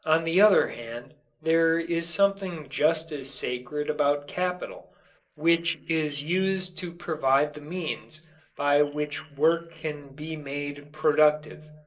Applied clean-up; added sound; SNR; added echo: neural separator model SepFormer DNS4.